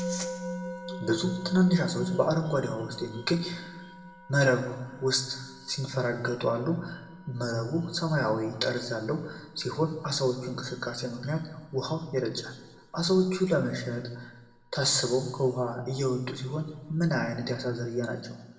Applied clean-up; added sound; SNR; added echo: none; Musical instrument; 16 dB; reverberation time 1.1 s.